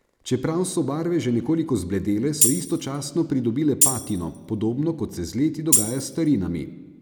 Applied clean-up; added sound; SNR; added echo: none; Tambourine; 1 dB; none.